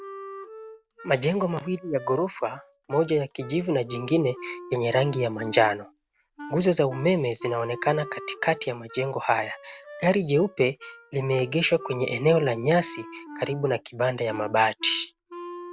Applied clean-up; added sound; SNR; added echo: none; Wind instrument, woodwind instrument; 18 dB; none.